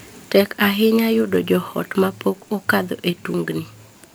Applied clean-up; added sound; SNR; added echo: none; none; none; none.